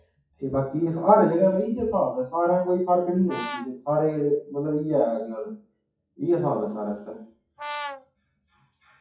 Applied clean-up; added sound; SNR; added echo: classical method WPE with log-MMSE.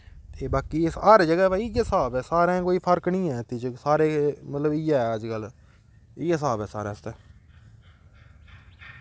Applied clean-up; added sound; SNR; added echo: none; none; none; none.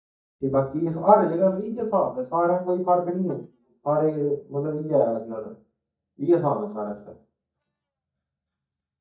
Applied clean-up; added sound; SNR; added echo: neural mask model DeepFilterNet 3.